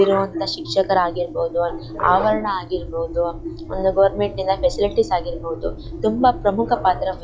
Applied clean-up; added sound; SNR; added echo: classical method log-MMSE.